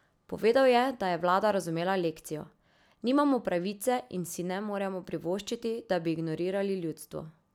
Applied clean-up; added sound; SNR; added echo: none; none; none; none.